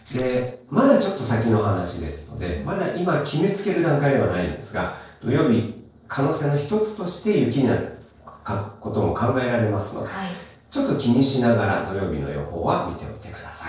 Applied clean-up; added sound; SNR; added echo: neural separator model SepFormer DNS4.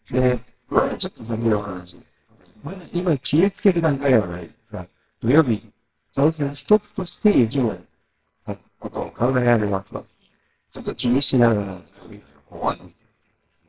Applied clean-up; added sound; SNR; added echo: neural separator model SepFormer WHAMR!.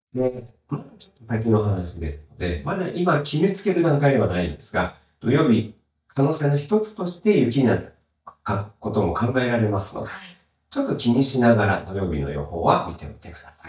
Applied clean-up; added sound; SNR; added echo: neural mask model DeepFilterNet 3.